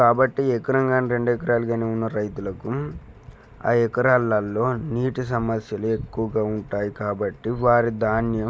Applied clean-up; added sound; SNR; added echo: none; none; none; none.